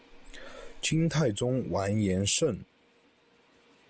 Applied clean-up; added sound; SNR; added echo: none; Meow; 17 dB; none.